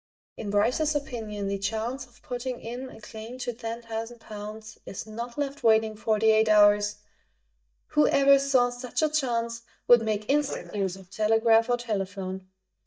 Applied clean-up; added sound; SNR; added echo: neural mask model DeepFilterNet 3.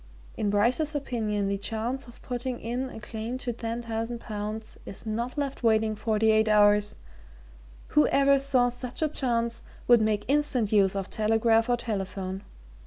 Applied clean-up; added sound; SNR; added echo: none; none; none; none.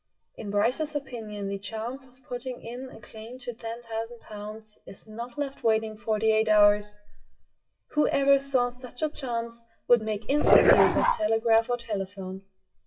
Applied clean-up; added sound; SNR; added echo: classical method WPE with log-MMSE.